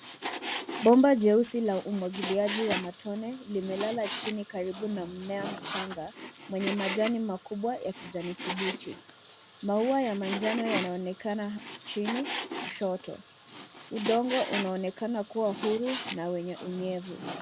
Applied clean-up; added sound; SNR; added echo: none; Frying (food); 8 dB; none.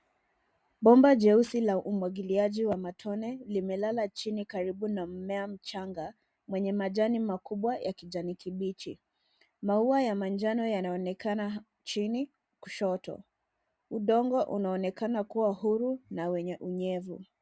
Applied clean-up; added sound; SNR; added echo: none; none; none; none.